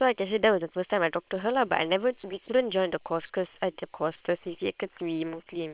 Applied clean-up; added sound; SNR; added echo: neural separator model SepFormer WHAM!.